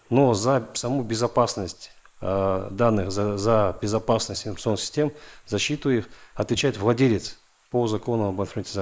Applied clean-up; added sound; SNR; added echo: neural mask model Resemble Enhance denoiser.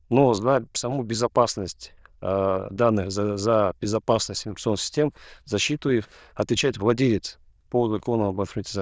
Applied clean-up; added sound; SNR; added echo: neural diffusion model UNIVERSE++.